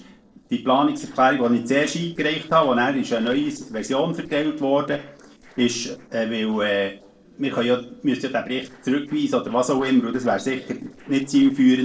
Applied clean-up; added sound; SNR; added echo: neural separator model SepFormer DNS4.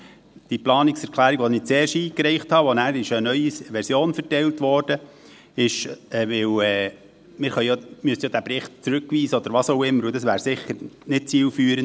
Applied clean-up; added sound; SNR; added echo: none; none; none; none.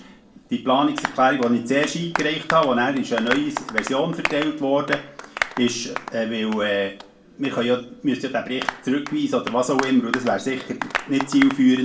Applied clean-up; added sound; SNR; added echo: none; Applause; 10 dB; reverberation time 0.3 s.